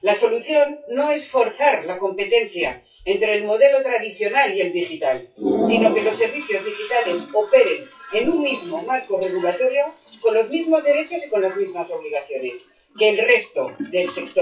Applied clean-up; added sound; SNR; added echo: classical method WPE with log-MMSE.